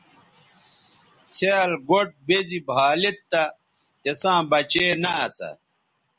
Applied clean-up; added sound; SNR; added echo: none; none; none; none.